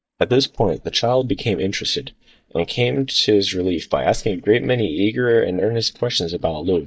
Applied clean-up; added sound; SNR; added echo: neural mask model DeepFilterNet 3.